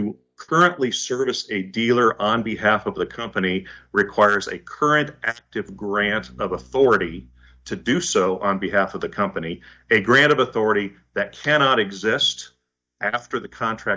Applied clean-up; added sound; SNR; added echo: neural mask model DeepFilterNet 3.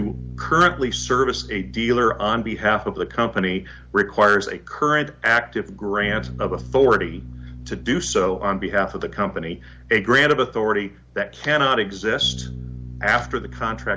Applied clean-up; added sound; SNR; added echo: none; Bass guitar; 15 dB; none.